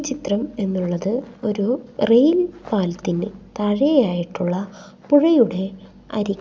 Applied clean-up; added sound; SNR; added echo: none; none; none; none.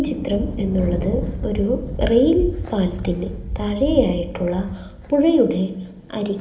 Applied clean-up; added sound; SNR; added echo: none; Thunder; 8 dB; reverberation time 0.8 s.